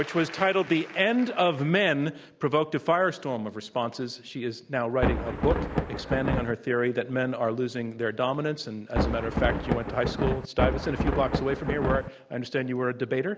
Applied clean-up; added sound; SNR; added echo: none; Thunder; 0 dB; none.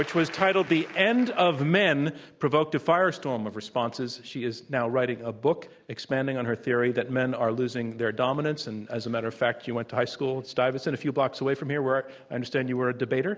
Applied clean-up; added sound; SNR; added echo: none; none; none; none.